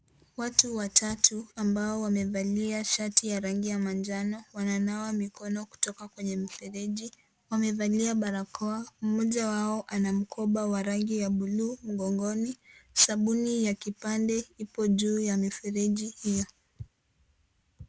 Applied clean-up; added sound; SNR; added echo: none; none; none; none.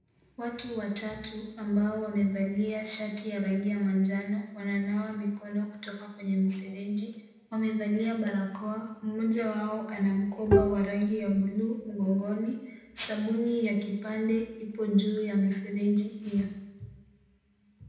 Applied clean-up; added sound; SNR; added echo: none; Bowed string instrument; -3 dB; reverberation time 0.9 s.